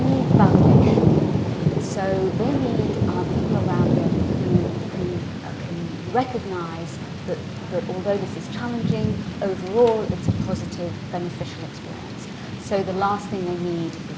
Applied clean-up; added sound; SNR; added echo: none; Thunder / Rain; -4 dB; none.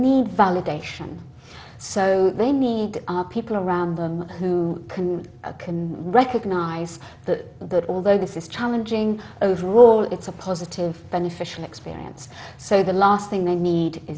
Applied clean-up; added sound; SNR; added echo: none; none; none; none.